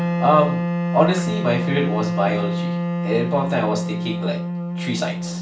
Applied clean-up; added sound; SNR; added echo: none; Wind instrument, woodwind instrument; 0 dB; reverberation time 0.4 s.